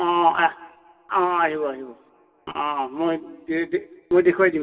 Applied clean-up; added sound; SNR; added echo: none; none; none; reverberation time 1.5 s.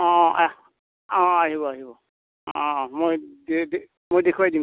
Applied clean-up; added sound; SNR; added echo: none; none; none; none.